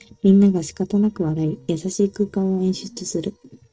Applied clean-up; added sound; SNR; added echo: neural separator model SepFormer DNS4.